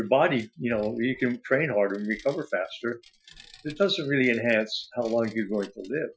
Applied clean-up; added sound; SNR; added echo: classical method Wiener filter.